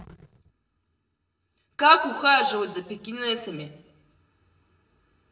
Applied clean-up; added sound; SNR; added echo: none; none; none; reverberation time 1.0 s.